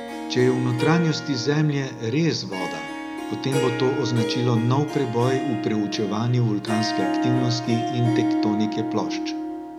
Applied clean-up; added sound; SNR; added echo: none; Harp; 4 dB; none.